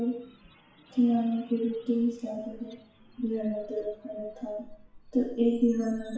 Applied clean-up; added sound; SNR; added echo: classical method WPE with log-MMSE.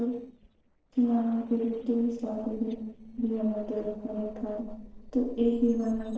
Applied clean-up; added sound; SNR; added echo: neural separator model SepFormer DNS4.